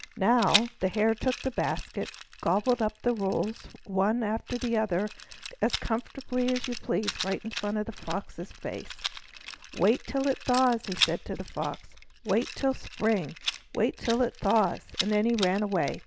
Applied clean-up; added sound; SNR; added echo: none; Rattle; 9 dB; none.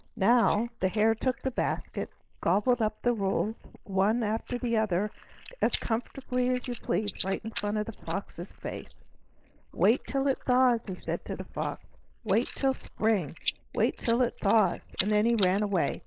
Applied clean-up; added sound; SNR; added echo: neural mask model Resemble Enhance denoiser.